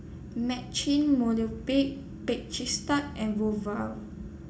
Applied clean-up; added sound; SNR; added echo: none; none; none; reverberation time 0.4 s.